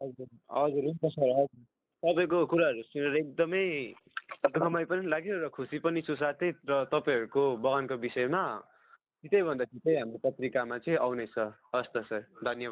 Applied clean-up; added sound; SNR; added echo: neural mask model Resemble Enhance denoiser.